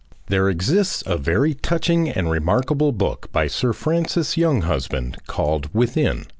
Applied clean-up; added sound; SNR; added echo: none; none; none; none.